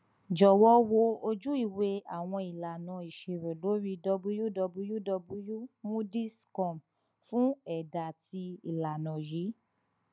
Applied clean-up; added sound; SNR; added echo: none; none; none; none.